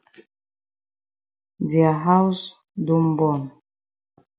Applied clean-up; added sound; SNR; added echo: none; none; none; none.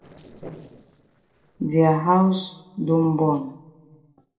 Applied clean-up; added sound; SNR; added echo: neural separator model SepFormer DNS4.